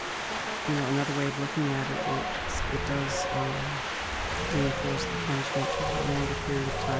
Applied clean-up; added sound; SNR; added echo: none; Wind; -1 dB; none.